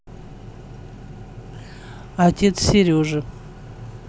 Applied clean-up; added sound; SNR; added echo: none; none; none; none.